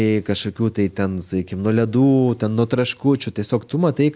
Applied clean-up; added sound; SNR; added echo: none; none; none; none.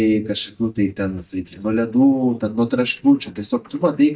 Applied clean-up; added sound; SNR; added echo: neural mask model DeepFilterNet 3.